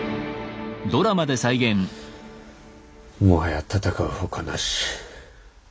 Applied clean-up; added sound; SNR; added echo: none; none; none; none.